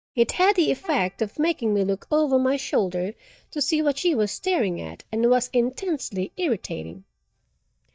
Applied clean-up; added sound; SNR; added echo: neural mask model DeepFilterNet 3.